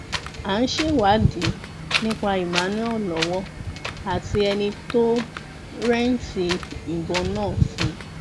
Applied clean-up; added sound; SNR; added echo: none; Wind; 4 dB; none.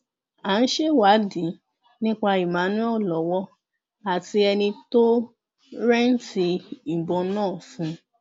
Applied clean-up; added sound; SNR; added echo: none; none; none; none.